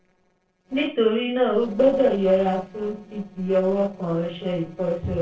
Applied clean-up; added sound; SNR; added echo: neural separator model SepFormer DNS4.